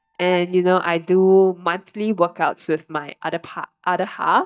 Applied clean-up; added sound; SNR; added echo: neural mask model DeepFilterNet 3.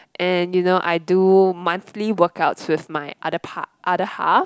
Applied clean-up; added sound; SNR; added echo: none; none; none; none.